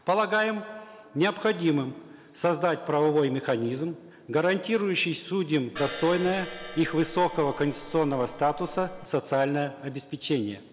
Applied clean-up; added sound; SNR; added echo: none; Crash cymbal; 13 dB; none.